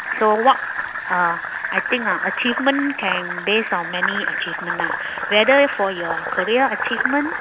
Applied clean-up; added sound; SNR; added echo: none; Fill (with liquid); 4 dB; none.